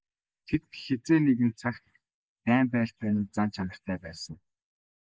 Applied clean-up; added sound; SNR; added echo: neural mask model Resemble Enhance denoiser.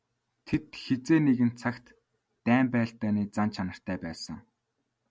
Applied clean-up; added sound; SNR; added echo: none; none; none; none.